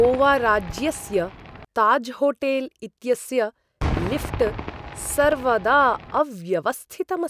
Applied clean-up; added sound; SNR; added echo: none; Cheering / Fireworks; 11 dB; none.